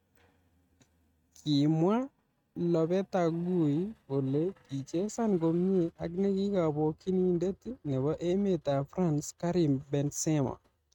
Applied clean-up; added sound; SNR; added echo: neural mask model RNNoise.